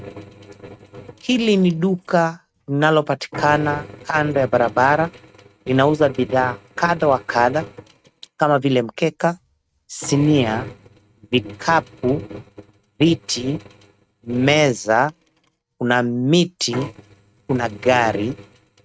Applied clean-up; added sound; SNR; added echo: neural mask model RNNoise.